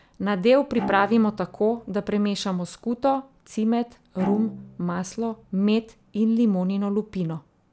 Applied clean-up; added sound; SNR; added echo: none; Bowed string instrument; 14 dB; none.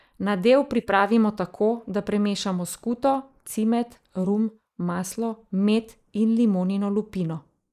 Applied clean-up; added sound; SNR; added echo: neural mask model Resemble Enhance denoiser.